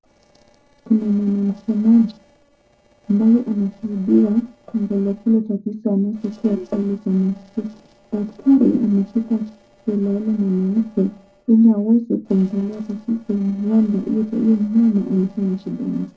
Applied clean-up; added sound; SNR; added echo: neural separator model SepFormer DNS4.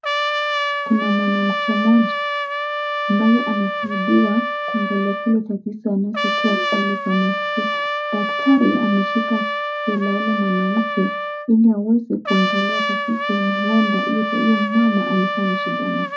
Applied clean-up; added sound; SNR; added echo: none; Trumpet; 3 dB; reverberation time 0.4 s.